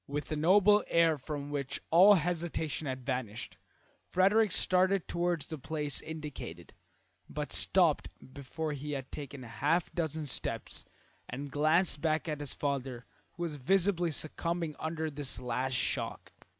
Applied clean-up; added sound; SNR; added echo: none; none; none; none.